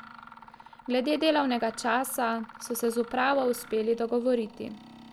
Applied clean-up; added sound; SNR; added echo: none; Mechanisms; 19 dB; none.